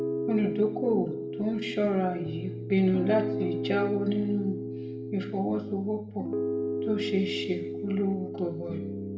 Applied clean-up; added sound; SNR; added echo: none; Piano; 4 dB; reverberation time 0.7 s.